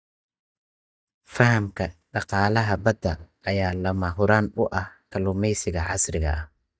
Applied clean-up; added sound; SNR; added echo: neural mask model DeepFilterNet 3.